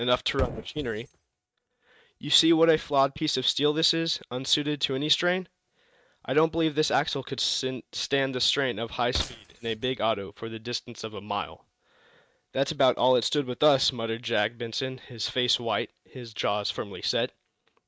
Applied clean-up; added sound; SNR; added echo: neural mask model RNNoise.